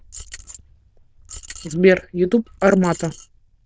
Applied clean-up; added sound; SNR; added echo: neural diffusion model UNIVERSE++.